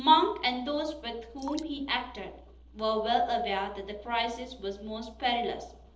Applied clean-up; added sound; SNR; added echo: neural separator model SepFormer DNS4.